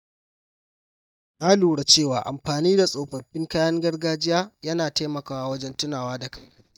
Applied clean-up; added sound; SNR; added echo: neural mask model DeepFilterNet 3.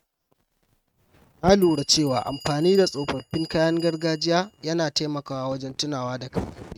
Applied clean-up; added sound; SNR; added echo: neural mask model RNNoise.